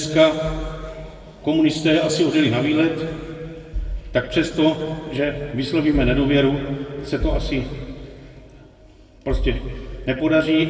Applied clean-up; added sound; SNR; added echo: none; none; none; reverberation time 2.1 s.